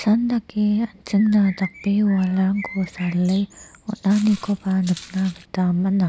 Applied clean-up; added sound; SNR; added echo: none; Walk, footsteps + Bird; 19 dB; none.